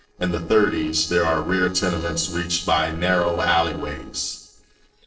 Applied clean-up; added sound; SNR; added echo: neural separator model SepFormer DNS4.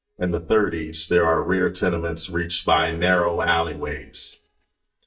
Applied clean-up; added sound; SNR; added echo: neural mask model DeepFilterNet 3.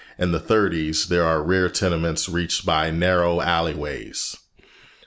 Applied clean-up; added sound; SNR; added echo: none; none; none; none.